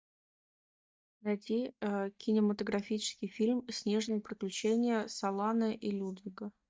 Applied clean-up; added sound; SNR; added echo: neural mask model DeepFilterNet 3.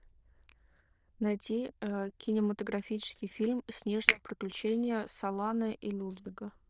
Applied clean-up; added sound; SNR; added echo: neural diffusion model UNIVERSE++.